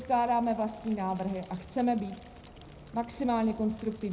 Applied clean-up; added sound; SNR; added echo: none; Fire; 20 dB; reverberation time 0.3 s.